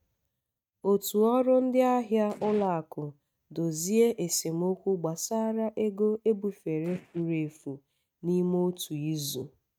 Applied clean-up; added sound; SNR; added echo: neural mask model RNNoise.